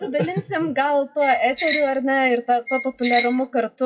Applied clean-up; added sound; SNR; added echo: classical method WPE with log-MMSE.